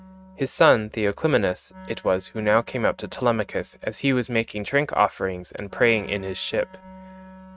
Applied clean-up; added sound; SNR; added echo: neural mask model RNNoise.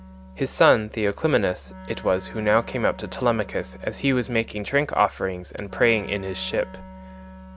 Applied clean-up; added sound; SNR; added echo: none; Wind instrument, woodwind instrument; 19 dB; none.